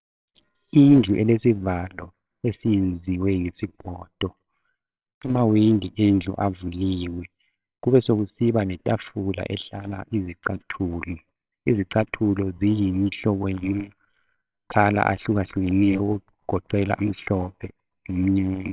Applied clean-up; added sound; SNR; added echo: neural separator model SepFormer WHAMR!.